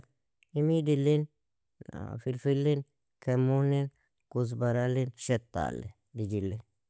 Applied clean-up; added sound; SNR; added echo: none; none; none; none.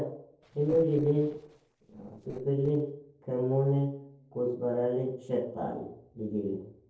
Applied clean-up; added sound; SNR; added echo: neural separator model SepFormer DNS4.